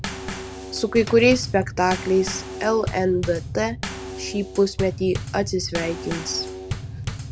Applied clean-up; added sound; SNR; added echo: none; Bass drum / Snare drum / Drum kit; 8 dB; none.